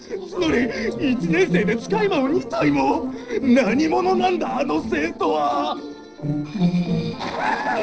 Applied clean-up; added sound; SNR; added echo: neural separator model SepFormer DNS4.